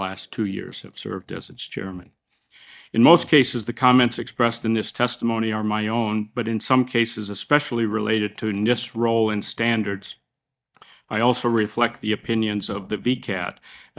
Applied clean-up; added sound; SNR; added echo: neural mask model DeepFilterNet 3.